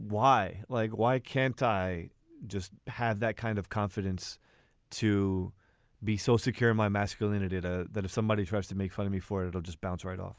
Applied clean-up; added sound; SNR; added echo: none; none; none; none.